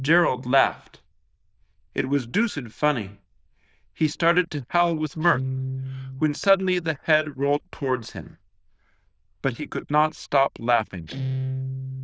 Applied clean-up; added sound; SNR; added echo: neural diffusion model UNIVERSE++.